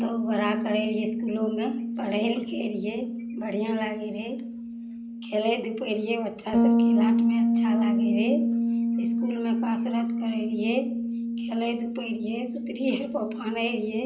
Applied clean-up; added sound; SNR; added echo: none; Bass guitar; -4 dB; reverberation time 0.5 s.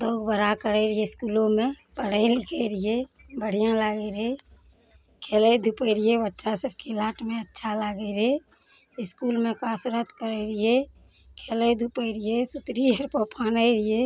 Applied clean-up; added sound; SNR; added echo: none; none; none; none.